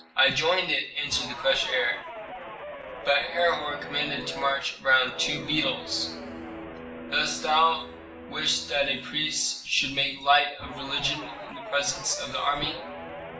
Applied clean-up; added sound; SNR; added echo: none; Guitar; 12 dB; reverberation time 0.5 s.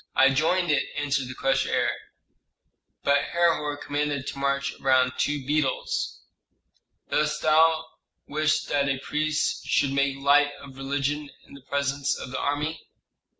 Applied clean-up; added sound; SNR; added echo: none; none; none; none.